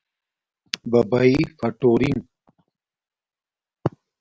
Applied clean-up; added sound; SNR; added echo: none; none; none; none.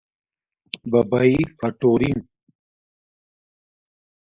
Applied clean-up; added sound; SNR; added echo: neural mask model Resemble Enhance denoiser.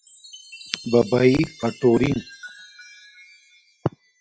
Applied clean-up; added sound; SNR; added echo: classical method log-MMSE.